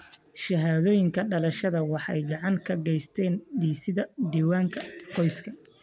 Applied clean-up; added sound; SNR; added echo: none; none; none; none.